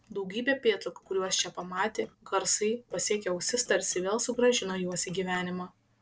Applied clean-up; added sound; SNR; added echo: neural separator model SepFormer DNS4.